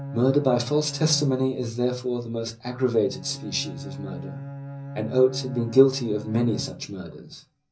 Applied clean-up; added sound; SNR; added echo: none; Bowed string instrument; 13 dB; reverberation time 0.5 s.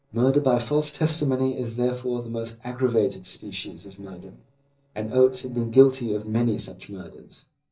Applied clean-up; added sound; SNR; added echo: neural separator model SepFormer DNS4.